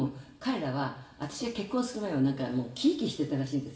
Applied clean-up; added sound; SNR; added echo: none; none; none; reverberation time 0.7 s.